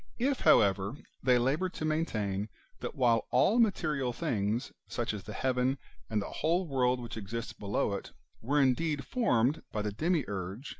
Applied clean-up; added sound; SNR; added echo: none; none; none; none.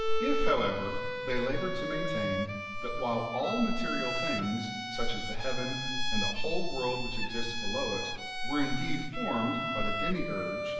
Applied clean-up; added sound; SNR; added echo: none; Bowed string instrument; 5 dB; reverberation time 1.0 s.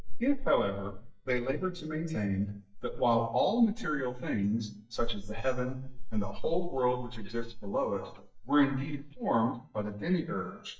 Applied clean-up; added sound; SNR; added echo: neural mask model DeepFilterNet 3.